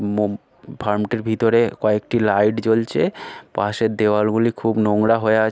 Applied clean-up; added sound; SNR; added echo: none; none; none; none.